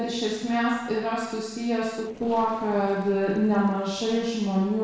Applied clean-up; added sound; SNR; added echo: neural separator model SepFormer DNS4.